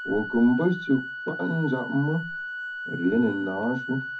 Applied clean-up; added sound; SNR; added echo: none; Organ; 9 dB; reverberation time 0.3 s.